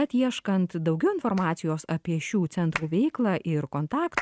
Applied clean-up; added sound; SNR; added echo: neural mask model RNNoise.